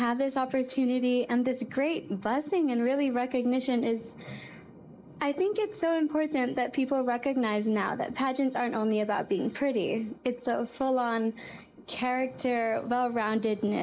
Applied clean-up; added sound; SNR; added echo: neural mask model Resemble Enhance denoiser.